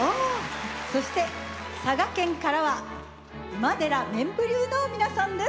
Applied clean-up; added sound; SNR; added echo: none; none; none; none.